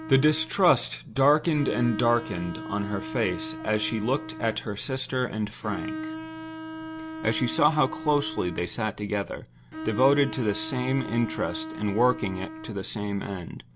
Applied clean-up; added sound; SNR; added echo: none; Bowed string instrument; 11 dB; none.